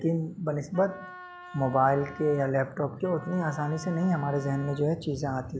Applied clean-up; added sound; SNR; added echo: none; Wind instrument, woodwind instrument; 17 dB; none.